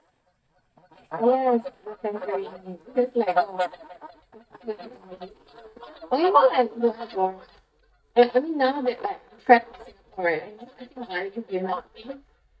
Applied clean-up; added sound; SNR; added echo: neural mask model DeepFilterNet 3.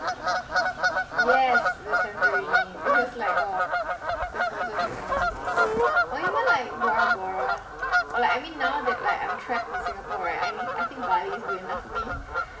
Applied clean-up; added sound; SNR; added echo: none; Bird vocalization, bird call, bird song / Fowl; -5 dB; reverberation time 0.9 s.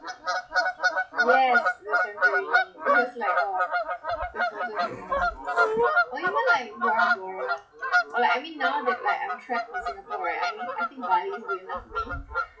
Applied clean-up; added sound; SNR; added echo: classical method WPE with log-MMSE.